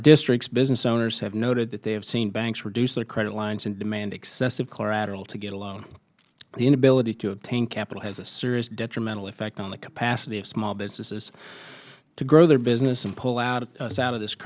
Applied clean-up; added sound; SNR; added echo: none; none; none; none.